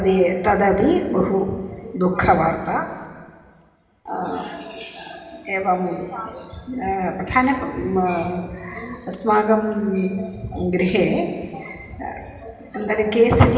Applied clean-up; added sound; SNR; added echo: none; none; none; reverberation time 2.4 s.